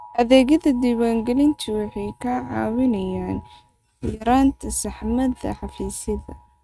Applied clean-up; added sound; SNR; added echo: neural mask model RNNoise.